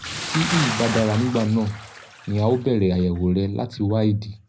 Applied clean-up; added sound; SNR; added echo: none; Bathtub (filling or washing) / Splash, splatter; 10 dB; reverberation time 0.4 s.